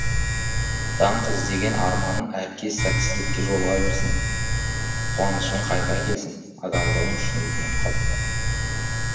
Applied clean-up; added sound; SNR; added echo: none; Domestic sounds, home sounds; -4 dB; reverberation time 1.3 s.